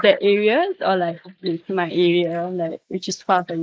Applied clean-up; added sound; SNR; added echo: neural mask model Resemble Enhance denoiser.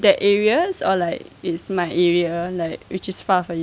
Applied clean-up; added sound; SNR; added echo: none; none; none; none.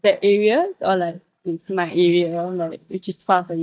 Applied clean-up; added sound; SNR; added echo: neural mask model DeepFilterNet 3.